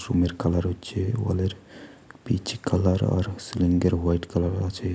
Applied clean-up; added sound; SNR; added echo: none; none; none; none.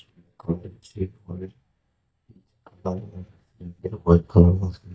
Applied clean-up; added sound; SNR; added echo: neural mask model DeepFilterNet 3.